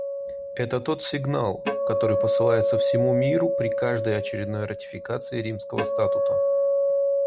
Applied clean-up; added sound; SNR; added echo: none; Acoustic guitar; -3 dB; none.